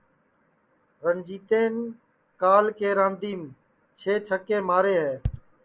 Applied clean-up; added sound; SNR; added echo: none; none; none; none.